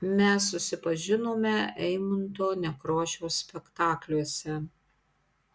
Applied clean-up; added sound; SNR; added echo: none; none; none; none.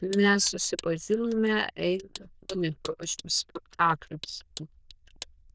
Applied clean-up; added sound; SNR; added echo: neural diffusion model UNIVERSE++.